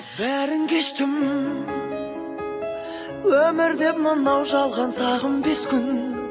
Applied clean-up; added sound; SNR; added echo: none; none; none; none.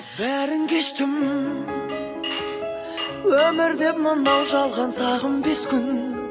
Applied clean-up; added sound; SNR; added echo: none; Glass; 10 dB; none.